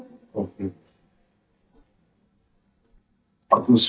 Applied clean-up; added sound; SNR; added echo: neural mask model DeepFilterNet 3.